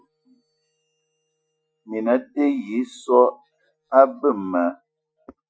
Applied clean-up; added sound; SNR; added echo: classical method Wiener filter.